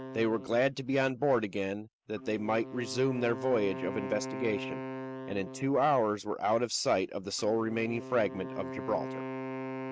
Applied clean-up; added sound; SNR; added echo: neural mask model RNNoise.